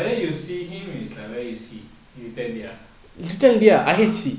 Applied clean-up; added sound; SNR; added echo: none; none; none; none.